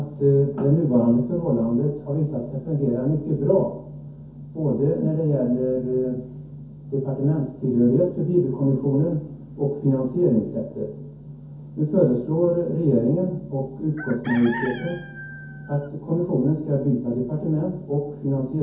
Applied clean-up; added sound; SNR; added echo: none; Chicken, rooster; 14 dB; reverberation time 0.6 s.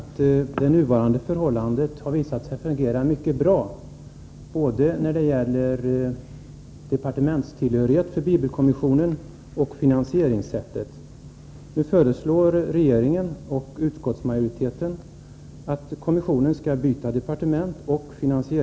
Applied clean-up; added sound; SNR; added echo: none; none; none; none.